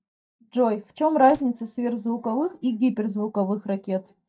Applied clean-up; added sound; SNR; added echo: neural mask model DeepFilterNet 3.